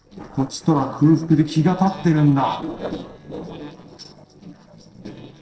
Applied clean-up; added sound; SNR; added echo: neural separator model SepFormer DNS4.